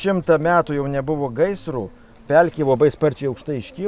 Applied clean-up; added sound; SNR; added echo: none; none; none; none.